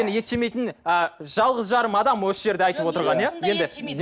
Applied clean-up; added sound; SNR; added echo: none; none; none; none.